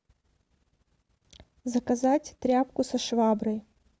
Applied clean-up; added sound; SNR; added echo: none; none; none; none.